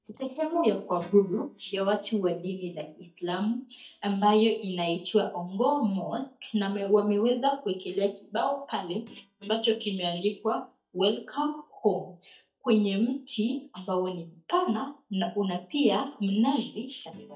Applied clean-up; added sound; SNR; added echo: neural mask model DeepFilterNet 3.